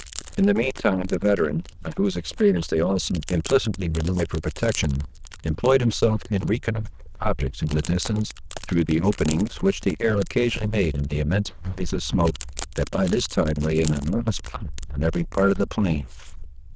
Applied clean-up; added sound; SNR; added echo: neural diffusion model UNIVERSE++.